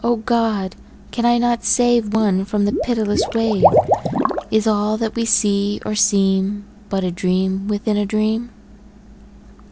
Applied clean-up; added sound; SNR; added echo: none; Liquid; 2 dB; none.